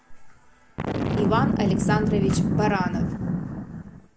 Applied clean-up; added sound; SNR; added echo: none; Boom; -5 dB; none.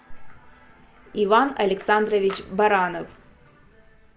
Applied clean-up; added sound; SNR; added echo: none; none; none; none.